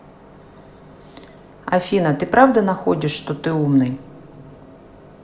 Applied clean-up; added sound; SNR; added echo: none; none; none; reverberation time 1.7 s.